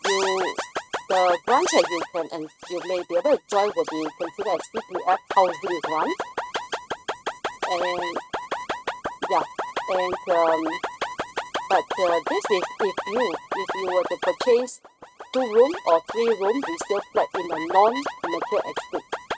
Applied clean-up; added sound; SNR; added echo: neural mask model RNNoise.